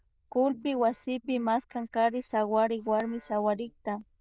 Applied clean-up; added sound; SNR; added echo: neural diffusion model UNIVERSE++.